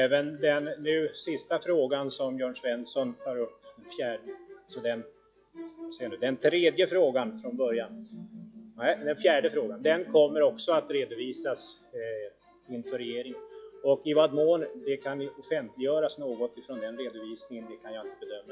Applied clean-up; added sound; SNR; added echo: classical method log-MMSE.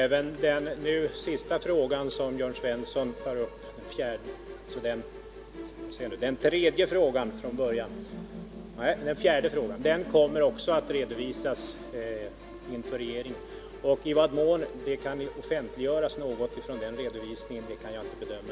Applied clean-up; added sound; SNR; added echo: none; Musical instrument; 13 dB; none.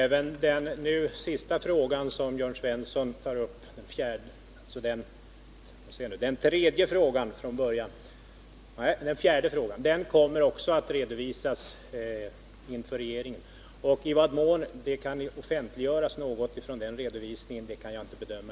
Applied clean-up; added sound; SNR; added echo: none; none; none; none.